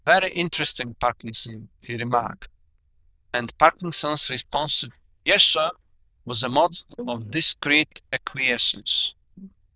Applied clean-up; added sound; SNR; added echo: neural diffusion model UNIVERSE++.